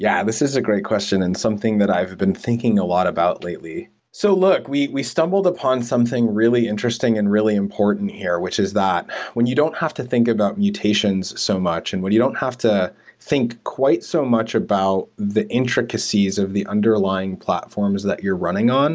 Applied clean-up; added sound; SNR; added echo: none; none; none; none.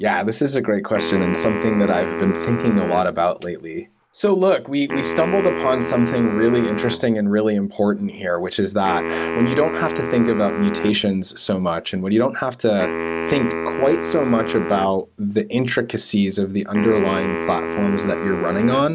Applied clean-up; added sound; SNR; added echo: none; Wind instrument, woodwind instrument; 7 dB; none.